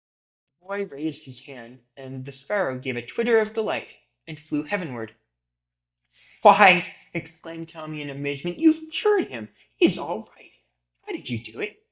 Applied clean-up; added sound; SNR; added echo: neural mask model DeepFilterNet 3.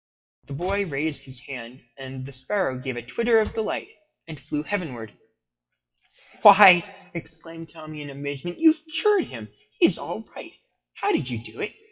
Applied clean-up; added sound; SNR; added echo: classical method WPE with log-MMSE.